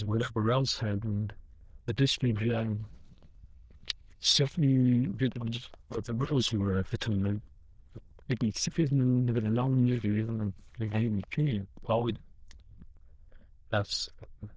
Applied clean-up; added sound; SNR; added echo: neural diffusion model UNIVERSE++.